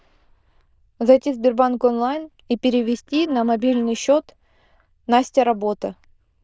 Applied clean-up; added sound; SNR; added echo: neural diffusion model UNIVERSE++.